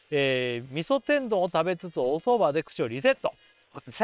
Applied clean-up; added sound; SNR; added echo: neural separator model SepFormer WHAM!.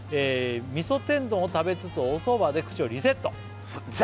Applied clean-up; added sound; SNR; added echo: none; Mechanical fan; 14 dB; none.